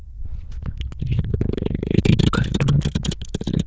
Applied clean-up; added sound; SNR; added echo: neural diffusion model UNIVERSE++.